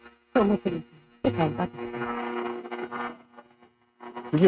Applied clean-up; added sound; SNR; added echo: neural mask model RNNoise.